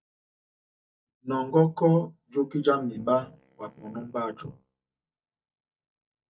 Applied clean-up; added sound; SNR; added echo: neural mask model DeepFilterNet 3.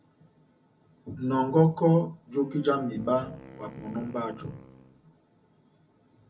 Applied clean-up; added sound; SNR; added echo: none; Wind instrument, woodwind instrument; 19 dB; reverberation time 0.4 s.